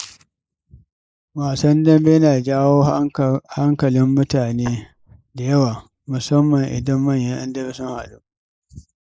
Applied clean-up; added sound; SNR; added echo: neural mask model Resemble Enhance denoiser.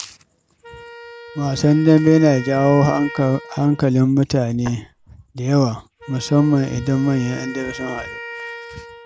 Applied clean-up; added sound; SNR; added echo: none; Tap + Wind instrument, woodwind instrument; 17 dB; none.